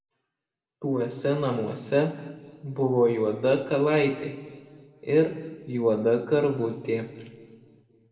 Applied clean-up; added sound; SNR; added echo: none; none; none; reverberation time 1.6 s.